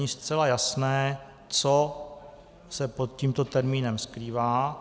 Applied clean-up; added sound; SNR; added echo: none; none; none; none.